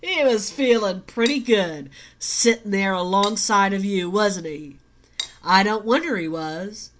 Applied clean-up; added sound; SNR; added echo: none; Cutlery, silverware; 14 dB; none.